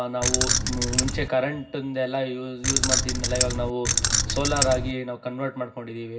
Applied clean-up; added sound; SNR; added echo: none; Keys jangling; -4 dB; reverberation time 0.4 s.